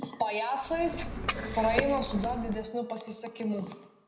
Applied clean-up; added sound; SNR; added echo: none; Liquid; 4 dB; reverberation time 0.7 s.